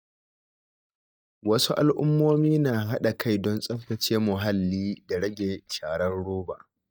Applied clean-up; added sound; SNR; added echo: neural mask model DeepFilterNet 3.